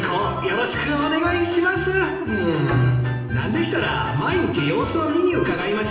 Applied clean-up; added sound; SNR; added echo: none; Bowed string instrument; 8 dB; reverberation time 1.3 s.